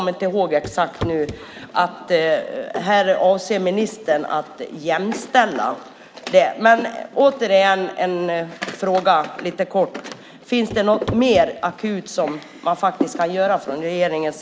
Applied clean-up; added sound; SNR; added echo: none; Walk, footsteps / Run / Wood; 12 dB; none.